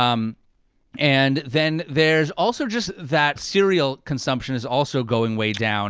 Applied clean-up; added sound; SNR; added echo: none; none; none; none.